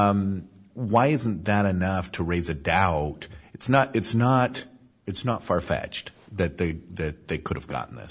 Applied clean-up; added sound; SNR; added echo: none; none; none; none.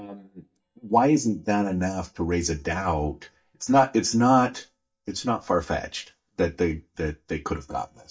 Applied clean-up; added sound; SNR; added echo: neural mask model DeepFilterNet 3.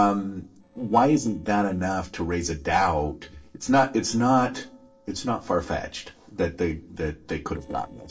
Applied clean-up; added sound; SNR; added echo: neural separator model SepFormer DNS4.